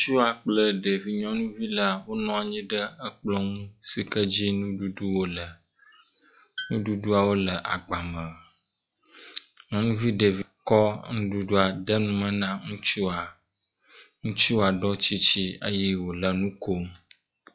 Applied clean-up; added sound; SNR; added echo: classical method log-MMSE.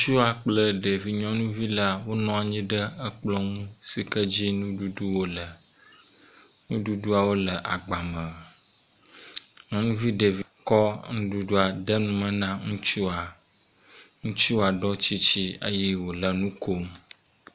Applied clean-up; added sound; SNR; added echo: none; none; none; none.